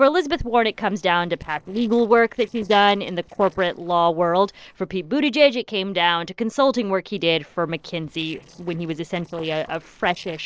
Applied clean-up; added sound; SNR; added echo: neural separator model SepFormer DNS4.